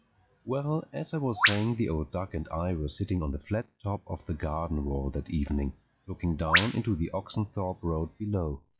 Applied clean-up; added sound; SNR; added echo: classical method log-MMSE.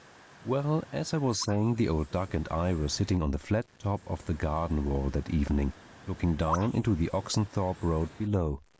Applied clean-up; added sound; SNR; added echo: neural mask model Resemble Enhance denoiser.